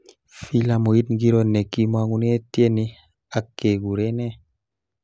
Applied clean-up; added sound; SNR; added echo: none; none; none; none.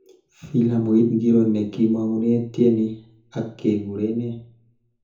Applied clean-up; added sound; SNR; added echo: none; none; none; reverberation time 0.6 s.